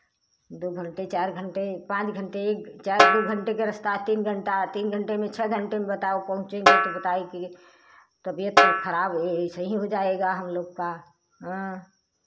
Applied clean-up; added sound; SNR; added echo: none; Snare drum; -3 dB; none.